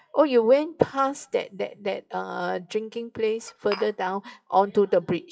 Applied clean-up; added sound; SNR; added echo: classical method WPE with log-MMSE.